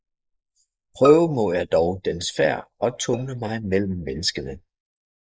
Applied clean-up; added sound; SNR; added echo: neural mask model Resemble Enhance denoiser.